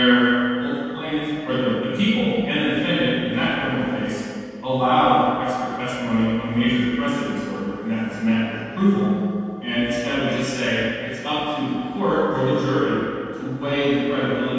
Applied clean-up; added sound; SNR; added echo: none; none; none; reverberation time 2.1 s.